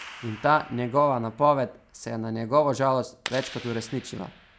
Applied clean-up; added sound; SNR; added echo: none; Clapping; 18 dB; none.